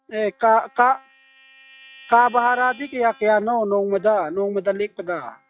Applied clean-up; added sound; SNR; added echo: classical method log-MMSE.